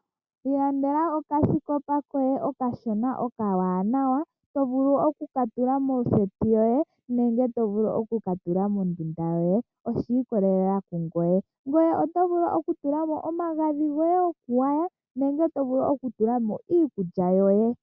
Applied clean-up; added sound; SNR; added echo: none; none; none; none.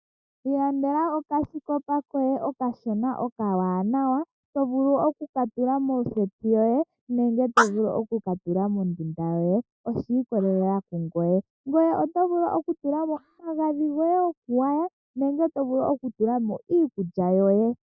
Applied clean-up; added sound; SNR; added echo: neural mask model DeepFilterNet 3.